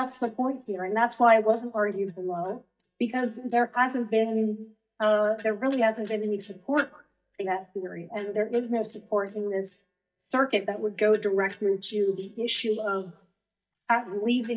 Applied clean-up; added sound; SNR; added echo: neural mask model DeepFilterNet 3.